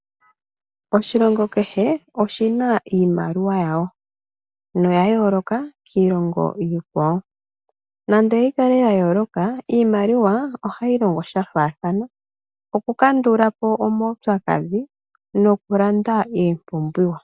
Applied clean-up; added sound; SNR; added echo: none; none; none; none.